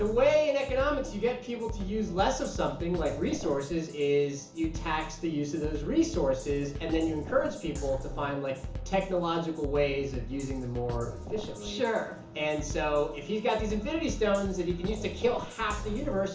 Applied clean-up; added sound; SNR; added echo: none; Drum kit; 9 dB; reverberation time 0.7 s.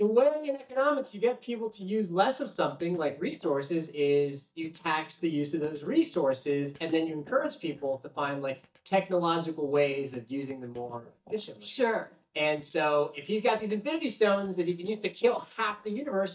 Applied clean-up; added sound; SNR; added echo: neural mask model DeepFilterNet 3.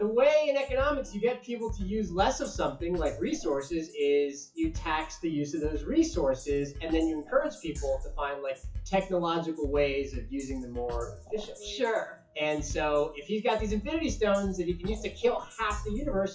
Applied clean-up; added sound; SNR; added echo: classical method WPE with log-MMSE.